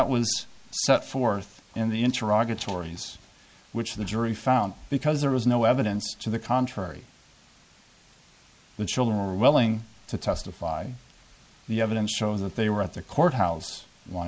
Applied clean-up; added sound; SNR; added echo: none; none; none; none.